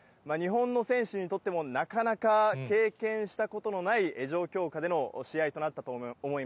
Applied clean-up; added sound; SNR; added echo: none; none; none; none.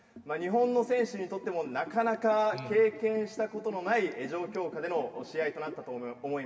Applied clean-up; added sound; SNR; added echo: none; Liquid; 19 dB; reverberation time 1.7 s.